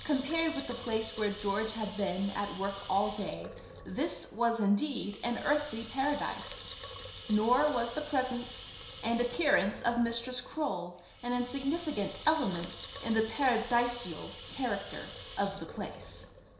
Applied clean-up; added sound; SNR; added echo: none; Water tap, faucet / Liquid; 5 dB; reverberation time 0.7 s.